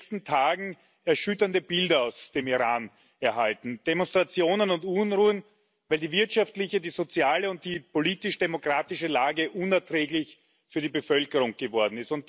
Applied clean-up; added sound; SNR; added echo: none; none; none; none.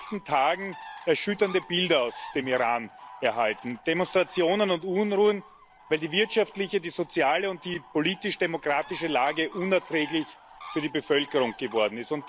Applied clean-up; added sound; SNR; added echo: none; Bird; 19 dB; none.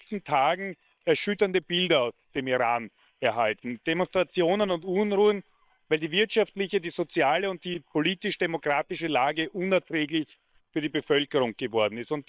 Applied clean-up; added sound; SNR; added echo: neural separator model SepFormer WHAM!.